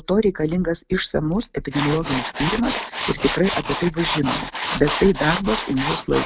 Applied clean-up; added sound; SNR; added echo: none; Tools; 7 dB; none.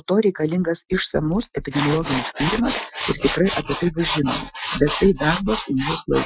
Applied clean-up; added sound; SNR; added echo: classical method Wiener filter.